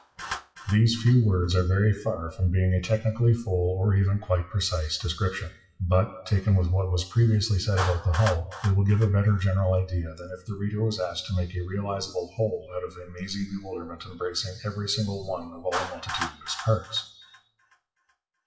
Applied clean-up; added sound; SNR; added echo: classical method WPE with log-MMSE.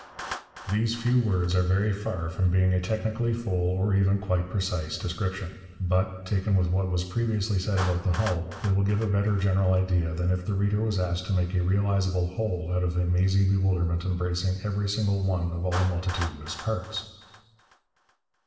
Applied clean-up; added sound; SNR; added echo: none; Clapping; 19 dB; reverberation time 1.2 s.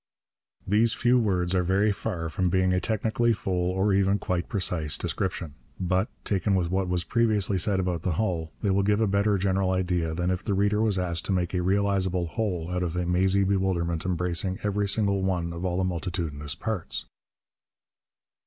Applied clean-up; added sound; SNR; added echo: none; none; none; none.